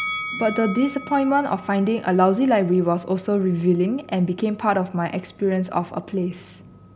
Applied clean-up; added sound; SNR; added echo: none; Bell; 16 dB; none.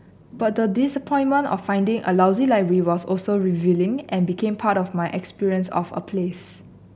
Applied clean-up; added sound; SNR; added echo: none; none; none; none.